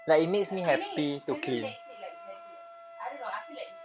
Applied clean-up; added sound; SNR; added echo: none; Wind instrument, woodwind instrument; 17 dB; none.